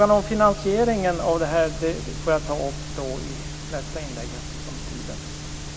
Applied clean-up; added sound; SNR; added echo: none; none; none; none.